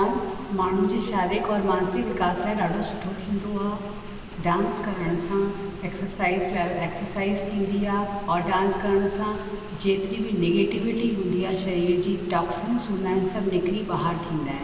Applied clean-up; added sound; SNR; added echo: none; Rain; 14 dB; reverberation time 2.5 s.